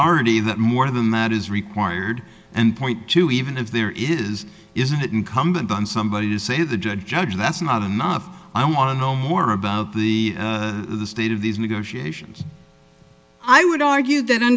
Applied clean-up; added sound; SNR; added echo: none; none; none; none.